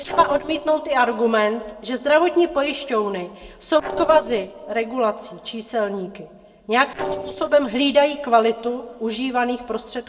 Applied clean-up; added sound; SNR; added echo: neural separator model SepFormer DNS4.